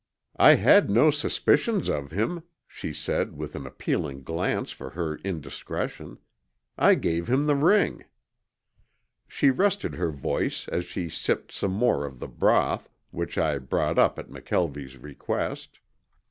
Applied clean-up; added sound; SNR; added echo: none; none; none; none.